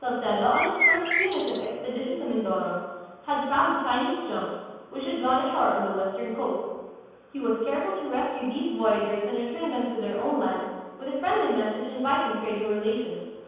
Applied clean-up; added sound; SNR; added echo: none; Bird; -2 dB; reverberation time 1.2 s.